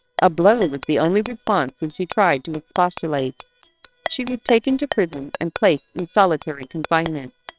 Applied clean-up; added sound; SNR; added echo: neural separator model SepFormer WHAMR!.